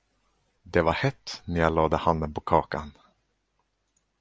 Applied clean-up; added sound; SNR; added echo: none; none; none; none.